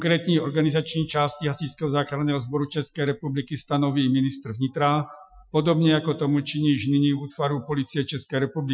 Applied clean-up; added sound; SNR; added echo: classical method Wiener filter.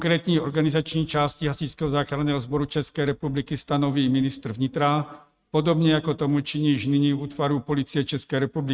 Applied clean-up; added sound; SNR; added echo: neural mask model RNNoise.